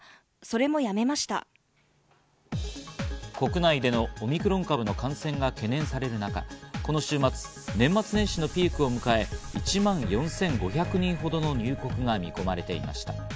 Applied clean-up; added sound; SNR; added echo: none; none; none; none.